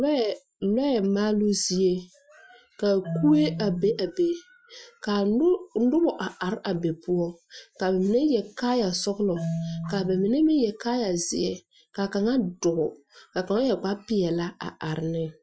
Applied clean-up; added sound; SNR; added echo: classical method Wiener filter.